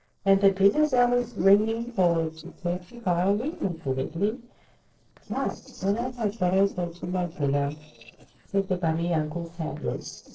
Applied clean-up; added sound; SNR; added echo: neural separator model SepFormer DNS4.